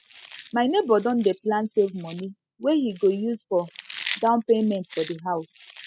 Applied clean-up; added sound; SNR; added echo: classical method spectral subtraction.